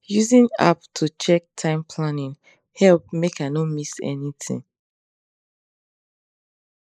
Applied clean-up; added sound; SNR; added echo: neural mask model Resemble Enhance denoiser.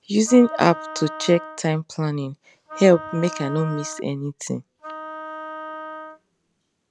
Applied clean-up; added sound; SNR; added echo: none; Wind instrument, woodwind instrument; 14 dB; none.